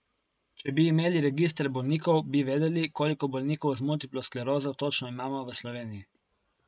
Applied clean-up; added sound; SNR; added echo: none; none; none; none.